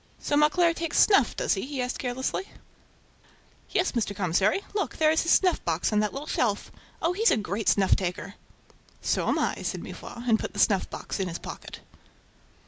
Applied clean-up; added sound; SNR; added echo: none; none; none; none.